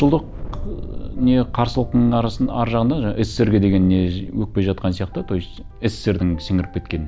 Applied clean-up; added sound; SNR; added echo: none; Thunder; 11 dB; none.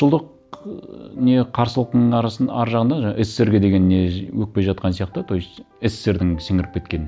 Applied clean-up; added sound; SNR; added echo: none; none; none; none.